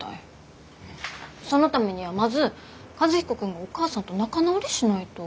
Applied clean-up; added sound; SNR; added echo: none; none; none; none.